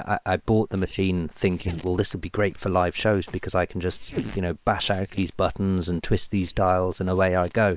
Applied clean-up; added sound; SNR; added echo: neural separator model SepFormer WHAM!.